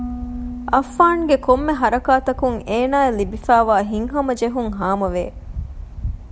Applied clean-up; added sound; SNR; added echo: none; Harp; 18 dB; none.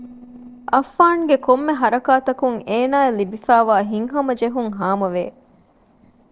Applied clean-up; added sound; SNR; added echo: neural separator model SepFormer DNS4.